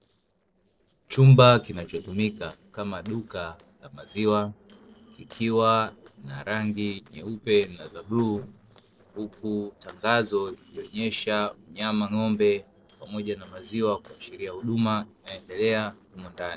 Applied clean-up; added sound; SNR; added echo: neural separator model SepFormer DNS4.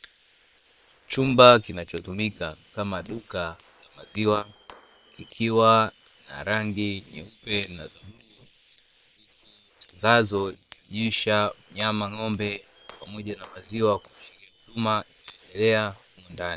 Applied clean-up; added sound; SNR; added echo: neural separator model SepFormer WHAM!.